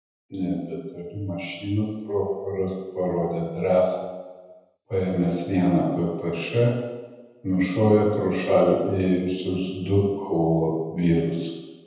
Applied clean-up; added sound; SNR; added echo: none; none; none; reverberation time 1.1 s.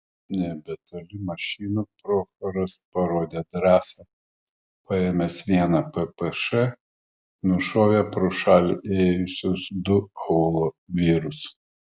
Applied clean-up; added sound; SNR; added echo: none; none; none; none.